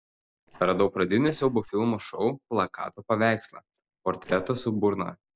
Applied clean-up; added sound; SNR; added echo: neural separator model SepFormer DNS4.